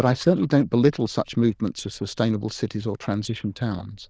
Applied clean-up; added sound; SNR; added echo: neural diffusion model UNIVERSE++.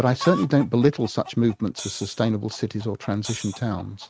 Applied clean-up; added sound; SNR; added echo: neural mask model RNNoise.